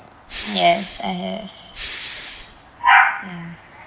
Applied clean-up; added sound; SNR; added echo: none; Respiratory sounds; 14 dB; none.